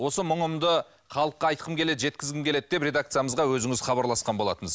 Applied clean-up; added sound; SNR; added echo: none; none; none; none.